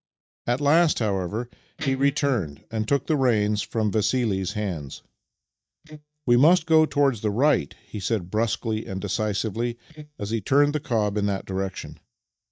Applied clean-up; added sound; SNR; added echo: neural mask model DeepFilterNet 3.